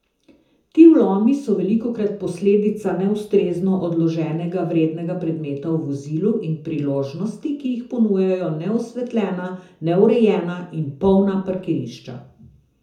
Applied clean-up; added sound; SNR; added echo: none; none; none; reverberation time 0.5 s.